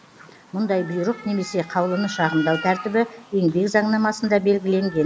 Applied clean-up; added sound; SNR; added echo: none; Cat; 16 dB; none.